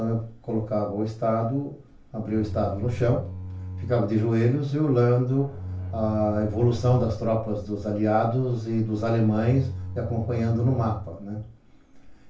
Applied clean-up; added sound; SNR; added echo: none; Bowed string instrument; 10 dB; reverberation time 0.3 s.